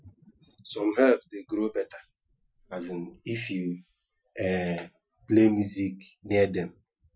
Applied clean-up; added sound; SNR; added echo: classical method Wiener filter.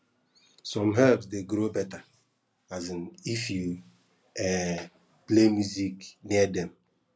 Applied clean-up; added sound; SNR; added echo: none; none; none; none.